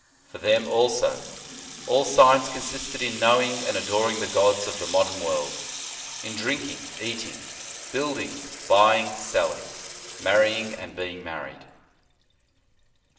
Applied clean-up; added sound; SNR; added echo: none; Sink (filling or washing) / Water tap, faucet; 12 dB; reverberation time 1.1 s.